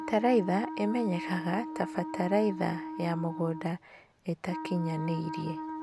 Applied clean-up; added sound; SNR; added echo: none; Wind instrument, woodwind instrument; 8 dB; none.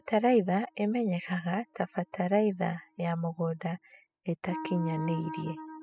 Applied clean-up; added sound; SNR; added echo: classical method spectral subtraction.